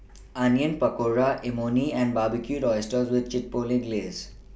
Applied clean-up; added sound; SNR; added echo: none; none; none; none.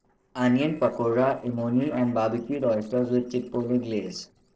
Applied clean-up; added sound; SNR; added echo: neural separator model SepFormer DNS4.